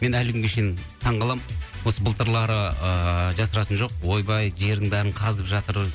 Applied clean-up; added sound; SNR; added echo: none; none; none; none.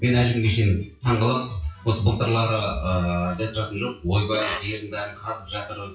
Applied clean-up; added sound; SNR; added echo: classical method WPE with log-MMSE.